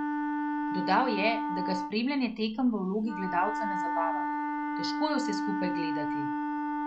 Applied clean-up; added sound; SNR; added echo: none; Wind instrument, woodwind instrument; 0 dB; none.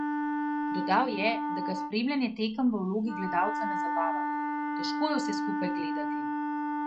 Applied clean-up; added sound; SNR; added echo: neural mask model RNNoise.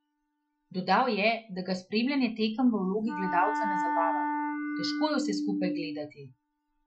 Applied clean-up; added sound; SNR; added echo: classical method Wiener filter.